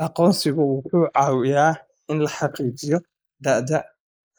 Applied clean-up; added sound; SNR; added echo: neural mask model Resemble Enhance denoiser.